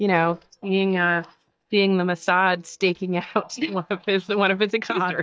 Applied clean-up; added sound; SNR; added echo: neural mask model DeepFilterNet 3.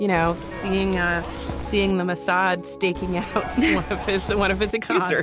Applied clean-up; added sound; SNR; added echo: none; Piano + Zipper (clothing) / Telephone; 9 dB; none.